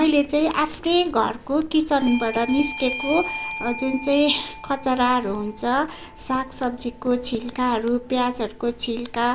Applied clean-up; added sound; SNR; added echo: none; Bell / Doorbell; 14 dB; none.